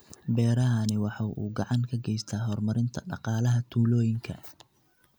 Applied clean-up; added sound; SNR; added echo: none; none; none; none.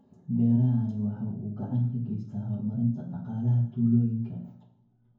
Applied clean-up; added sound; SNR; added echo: none; none; none; reverberation time 0.9 s.